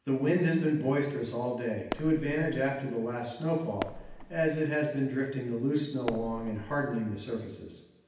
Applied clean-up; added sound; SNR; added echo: none; Fireworks; 10 dB; reverberation time 0.9 s.